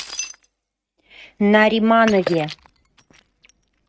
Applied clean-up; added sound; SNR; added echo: neural mask model RNNoise.